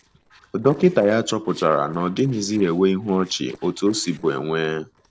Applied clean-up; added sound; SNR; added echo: neural separator model SepFormer DNS4.